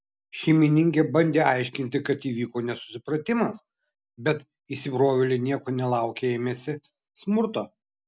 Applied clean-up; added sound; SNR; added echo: none; none; none; none.